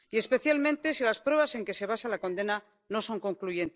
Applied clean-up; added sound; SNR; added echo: neural separator model SepFormer DNS4.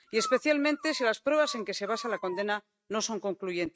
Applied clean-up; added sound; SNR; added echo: neural mask model RNNoise.